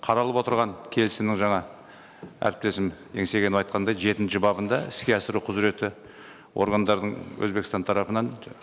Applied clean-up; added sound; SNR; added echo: none; none; none; none.